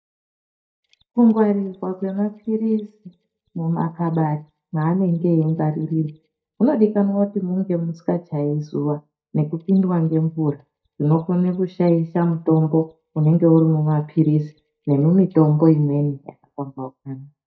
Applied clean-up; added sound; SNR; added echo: neural mask model DeepFilterNet 3.